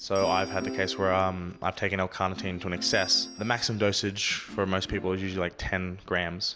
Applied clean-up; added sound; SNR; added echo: none; Bell; 19 dB; none.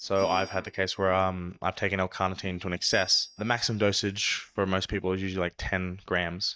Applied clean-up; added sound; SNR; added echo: neural mask model DeepFilterNet 3.